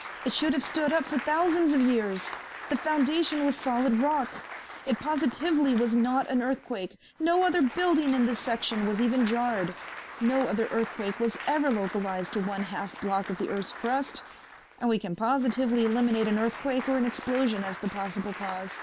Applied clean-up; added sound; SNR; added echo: none; Applause; 13 dB; none.